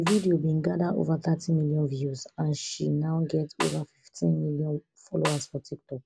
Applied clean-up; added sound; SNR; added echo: none; Snare drum; 9 dB; none.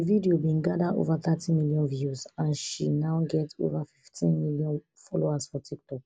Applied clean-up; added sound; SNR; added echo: none; none; none; none.